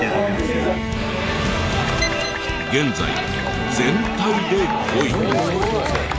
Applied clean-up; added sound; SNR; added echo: none; Bowed string instrument + Bowed string instrument; 8 dB; none.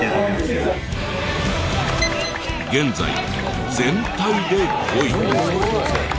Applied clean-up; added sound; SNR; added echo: none; none; none; none.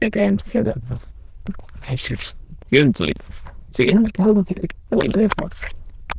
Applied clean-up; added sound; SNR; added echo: neural diffusion model UNIVERSE++.